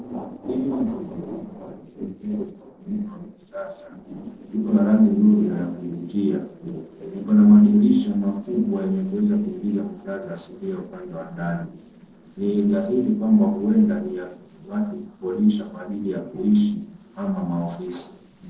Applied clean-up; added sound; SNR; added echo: neural separator model SepFormer DNS4.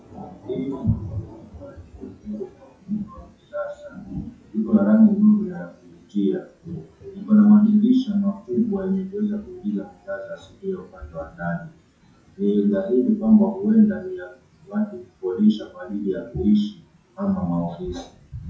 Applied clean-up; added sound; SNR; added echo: classical method WPE with log-MMSE.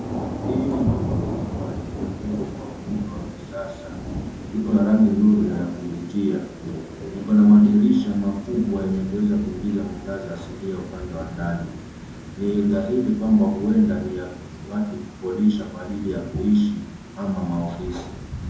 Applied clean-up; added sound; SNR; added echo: none; Thunder / Rain; 9 dB; reverberation time 2.6 s.